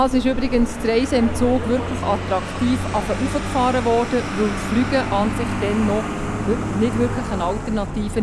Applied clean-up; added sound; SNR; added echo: none; Vehicle; 4 dB; none.